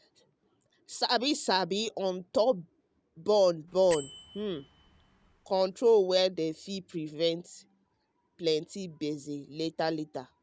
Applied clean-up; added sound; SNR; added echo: none; Bell; 18 dB; none.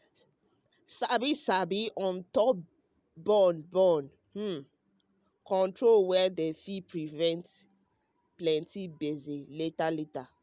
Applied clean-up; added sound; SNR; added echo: none; none; none; none.